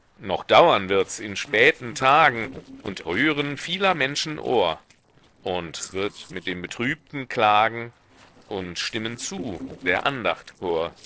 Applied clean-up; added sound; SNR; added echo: neural separator model SepFormer DNS4.